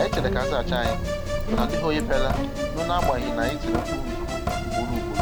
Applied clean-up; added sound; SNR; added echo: none; Drip / Sink (filling or washing) + Musical instrument; -3 dB; none.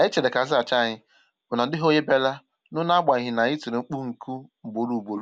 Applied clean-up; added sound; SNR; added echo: none; none; none; none.